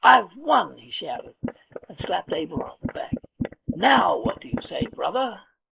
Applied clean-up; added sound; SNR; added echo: neural mask model Resemble Enhance denoiser.